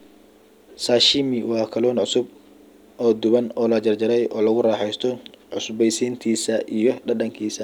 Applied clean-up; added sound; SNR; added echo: none; none; none; none.